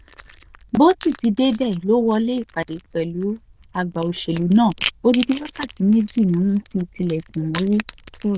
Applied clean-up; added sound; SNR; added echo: neural diffusion model UNIVERSE++.